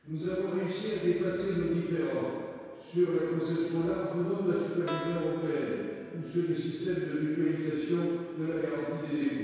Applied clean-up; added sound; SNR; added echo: none; Keyboard (musical); 15 dB; reverberation time 2.0 s.